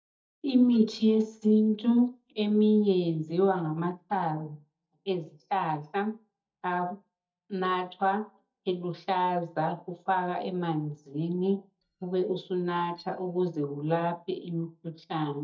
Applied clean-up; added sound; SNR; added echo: neural mask model DeepFilterNet 3.